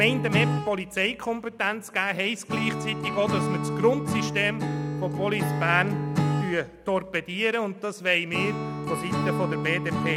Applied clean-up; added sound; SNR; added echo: none; Acoustic guitar / Strum; 2 dB; none.